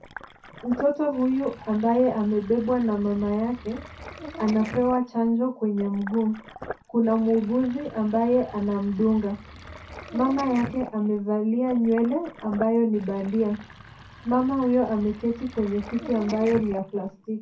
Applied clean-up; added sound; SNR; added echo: none; Sink (filling or washing); 17 dB; reverberation time 0.3 s.